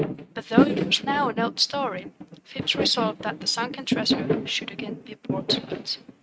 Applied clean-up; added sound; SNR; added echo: neural mask model RNNoise.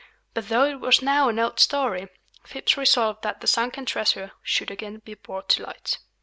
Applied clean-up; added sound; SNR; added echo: none; none; none; none.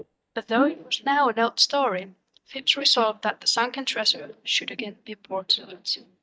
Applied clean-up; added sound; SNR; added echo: neural mask model DeepFilterNet 3.